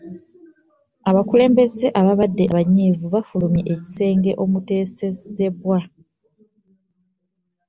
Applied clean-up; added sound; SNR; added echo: none; none; none; none.